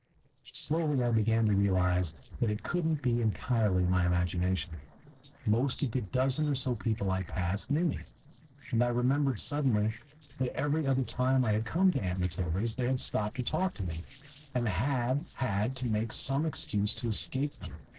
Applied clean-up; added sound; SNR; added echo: neural separator model SepFormer DNS4.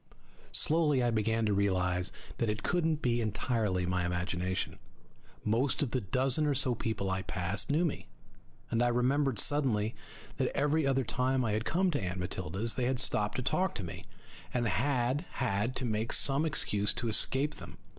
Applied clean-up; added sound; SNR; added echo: none; none; none; none.